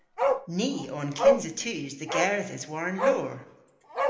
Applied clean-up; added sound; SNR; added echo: none; Bark; -3 dB; reverberation time 0.7 s.